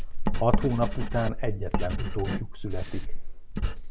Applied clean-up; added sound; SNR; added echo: none; Writing; -5 dB; none.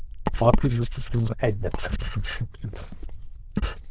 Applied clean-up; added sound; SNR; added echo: neural diffusion model UNIVERSE++.